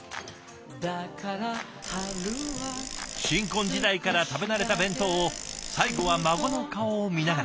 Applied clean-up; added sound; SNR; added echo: none; Bicycle; 8 dB; none.